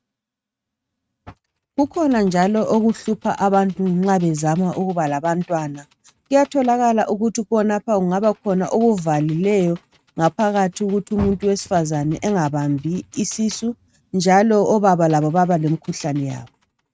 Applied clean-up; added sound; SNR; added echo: neural mask model RNNoise.